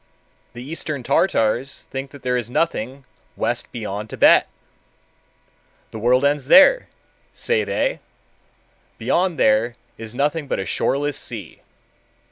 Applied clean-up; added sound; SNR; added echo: none; none; none; none.